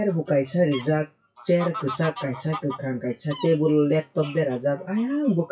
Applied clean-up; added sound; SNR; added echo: classical method WPE with log-MMSE.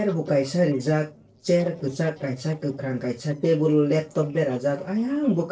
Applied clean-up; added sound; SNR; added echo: neural separator model SepFormer DNS4.